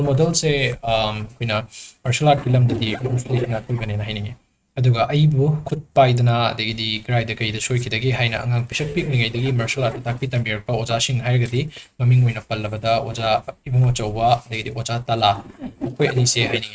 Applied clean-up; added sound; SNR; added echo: neural mask model RNNoise.